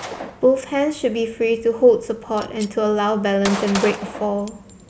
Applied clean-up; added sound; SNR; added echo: none; Gunshot, gunfire; 14 dB; none.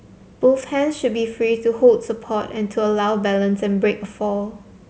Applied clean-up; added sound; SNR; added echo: none; none; none; none.